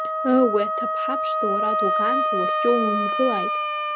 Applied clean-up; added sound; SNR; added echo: none; Wind instrument, woodwind instrument; -2 dB; none.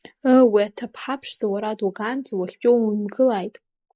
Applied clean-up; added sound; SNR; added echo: neural mask model Resemble Enhance denoiser.